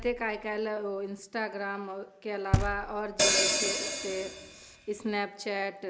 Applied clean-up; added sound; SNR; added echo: none; Hi-hat + Knock; -1 dB; none.